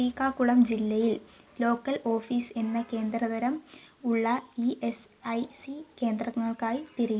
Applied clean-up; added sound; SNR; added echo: none; none; none; none.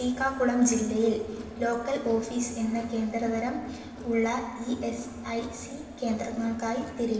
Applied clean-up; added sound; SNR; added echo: none; Crowd; 15 dB; reverberation time 1.2 s.